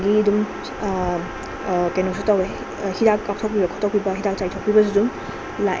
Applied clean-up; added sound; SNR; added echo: none; Trumpet; 18 dB; none.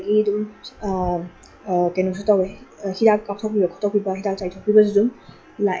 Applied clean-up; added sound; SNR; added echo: classical method log-MMSE.